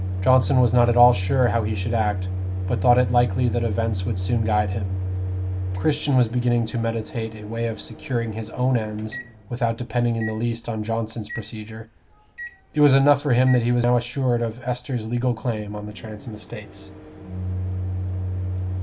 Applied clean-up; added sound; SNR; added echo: none; Microwave oven; 6 dB; none.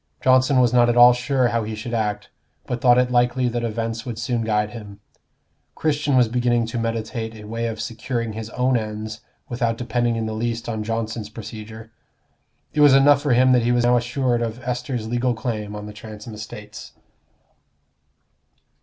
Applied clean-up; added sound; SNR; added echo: none; none; none; none.